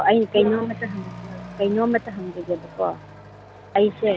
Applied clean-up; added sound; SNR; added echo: none; Accelerating, revving, vroom / Truck; 16 dB; none.